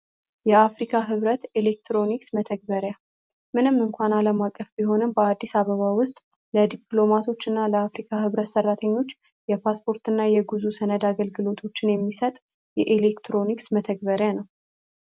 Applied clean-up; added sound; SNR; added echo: none; none; none; none.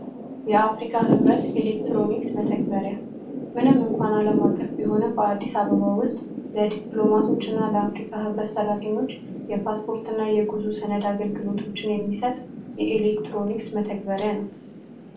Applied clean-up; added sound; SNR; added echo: none; Thunder / Rain; 3 dB; reverberation time 0.3 s.